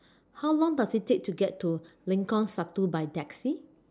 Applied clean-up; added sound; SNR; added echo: none; none; none; none.